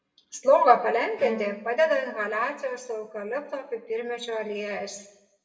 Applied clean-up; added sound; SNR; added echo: none; Bowed string instrument; 18 dB; reverberation time 0.6 s.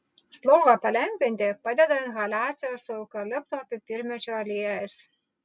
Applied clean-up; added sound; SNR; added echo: none; none; none; none.